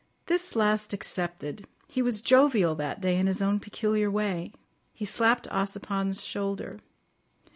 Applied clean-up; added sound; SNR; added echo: none; none; none; none.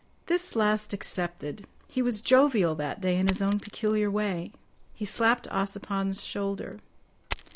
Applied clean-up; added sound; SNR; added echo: none; Coin (dropping); 11 dB; none.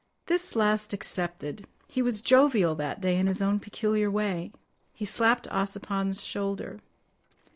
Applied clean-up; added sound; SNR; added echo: neural separator model SepFormer DNS4.